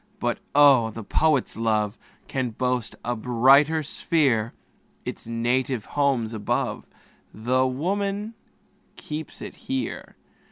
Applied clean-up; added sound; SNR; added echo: none; none; none; none.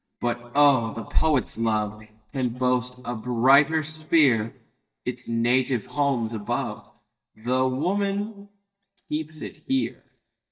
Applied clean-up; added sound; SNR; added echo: neural mask model DeepFilterNet 3.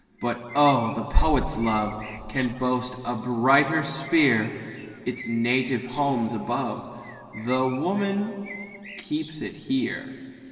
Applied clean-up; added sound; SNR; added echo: none; Bird; 20 dB; reverberation time 2.9 s.